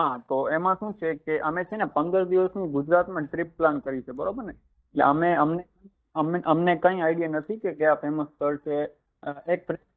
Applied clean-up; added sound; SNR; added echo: neural mask model DeepFilterNet 3.